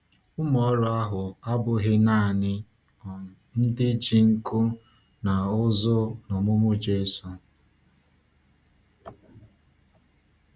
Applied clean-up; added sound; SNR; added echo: none; none; none; none.